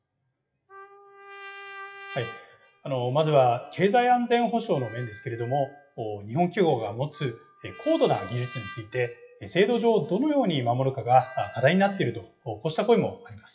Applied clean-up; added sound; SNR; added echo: classical method WPE with log-MMSE.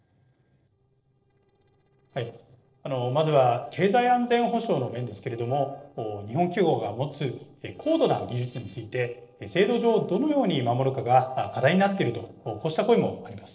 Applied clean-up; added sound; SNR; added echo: neural separator model SepFormer DNS4.